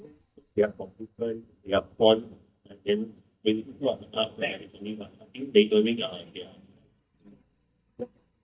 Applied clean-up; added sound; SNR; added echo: neural mask model DeepFilterNet 3.